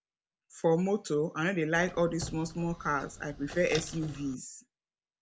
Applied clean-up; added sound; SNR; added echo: none; Squeak; 12 dB; none.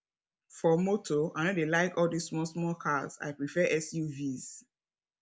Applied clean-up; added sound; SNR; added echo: none; none; none; none.